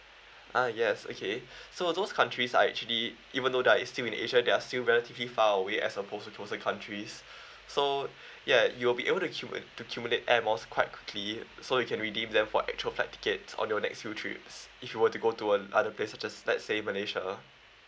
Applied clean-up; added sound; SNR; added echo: none; none; none; none.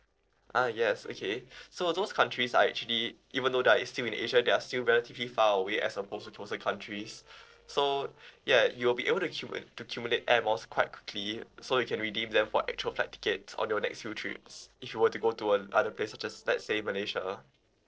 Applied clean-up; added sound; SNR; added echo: neural separator model SepFormer DNS4.